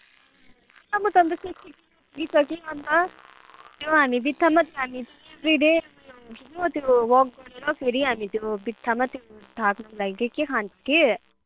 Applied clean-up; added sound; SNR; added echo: neural separator model SepFormer WHAM!.